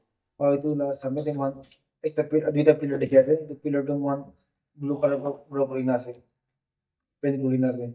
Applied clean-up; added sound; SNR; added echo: neural mask model DeepFilterNet 3.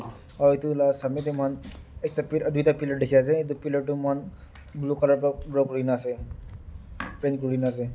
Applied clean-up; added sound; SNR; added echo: none; none; none; none.